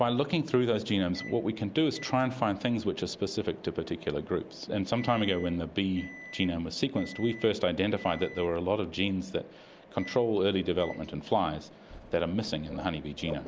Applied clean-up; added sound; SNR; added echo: none; Mechanisms + Microwave oven; 18 dB; none.